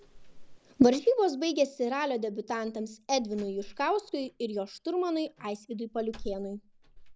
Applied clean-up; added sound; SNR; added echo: none; Slam; 19 dB; none.